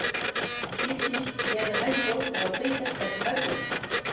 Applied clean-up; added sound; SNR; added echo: none; Printer; -2 dB; reverberation time 0.9 s.